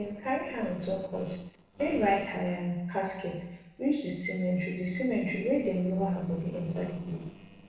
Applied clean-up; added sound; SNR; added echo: neural separator model SepFormer DNS4.